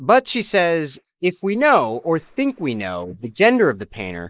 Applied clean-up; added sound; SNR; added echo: neural mask model Resemble Enhance denoiser.